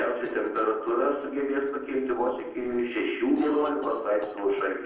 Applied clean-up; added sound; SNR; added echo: neural separator model SepFormer DNS4.